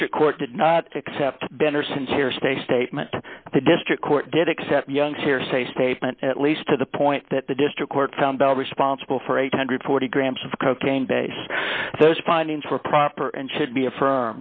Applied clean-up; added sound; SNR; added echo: none; none; none; none.